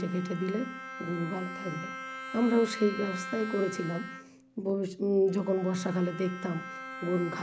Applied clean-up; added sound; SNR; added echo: none; Bowed string instrument; 11 dB; none.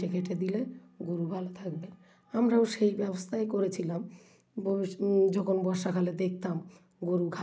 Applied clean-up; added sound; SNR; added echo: none; none; none; none.